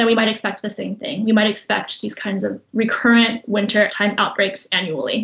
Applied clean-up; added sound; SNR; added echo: none; none; none; none.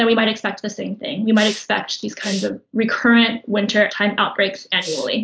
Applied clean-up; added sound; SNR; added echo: neural mask model Resemble Enhance denoiser.